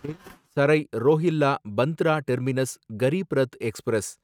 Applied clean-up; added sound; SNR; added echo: neural mask model RNNoise.